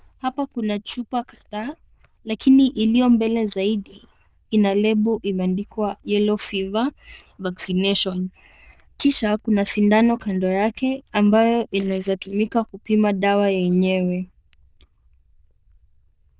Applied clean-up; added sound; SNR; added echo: neural diffusion model UNIVERSE++.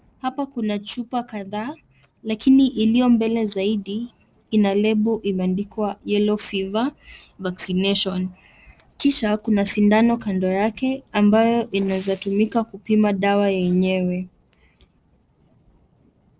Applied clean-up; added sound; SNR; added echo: neural separator model SepFormer DNS4.